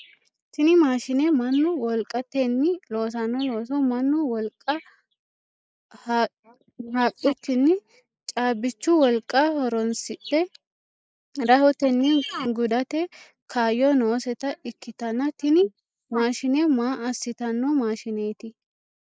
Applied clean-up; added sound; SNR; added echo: neural mask model Resemble Enhance denoiser.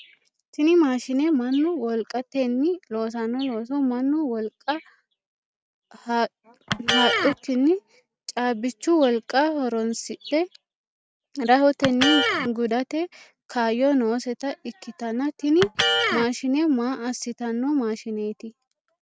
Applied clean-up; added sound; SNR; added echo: none; Electric guitar; 5 dB; none.